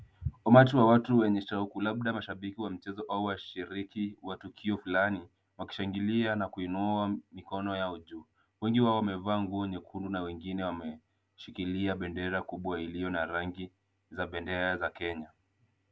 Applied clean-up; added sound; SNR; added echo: none; none; none; none.